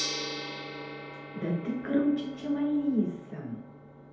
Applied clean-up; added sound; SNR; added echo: none; Gong; 8 dB; reverberation time 2.2 s.